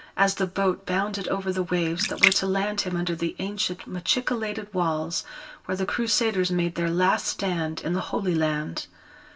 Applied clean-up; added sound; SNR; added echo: none; Splash, splatter; 4 dB; reverberation time 0.2 s.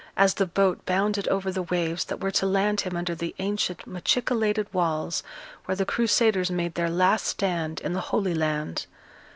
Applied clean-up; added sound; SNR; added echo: none; none; none; none.